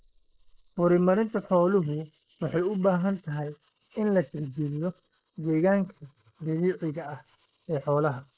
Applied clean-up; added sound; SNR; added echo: neural mask model Resemble Enhance denoiser.